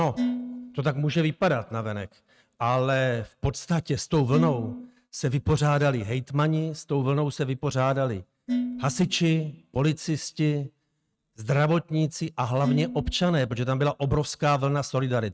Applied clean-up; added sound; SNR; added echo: neural mask model RNNoise.